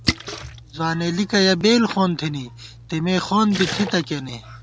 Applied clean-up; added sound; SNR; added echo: none; Splash, splatter; 11 dB; none.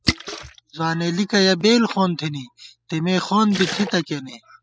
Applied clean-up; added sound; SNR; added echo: classical method spectral subtraction.